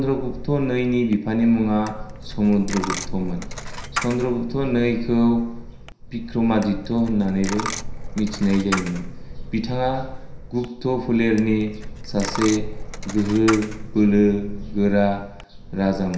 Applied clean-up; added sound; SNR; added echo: none; Coin (dropping); 9 dB; reverberation time 0.7 s.